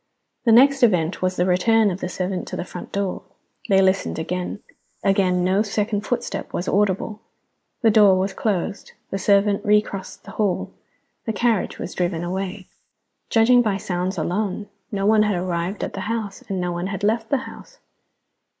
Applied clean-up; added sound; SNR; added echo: neural mask model Resemble Enhance denoiser.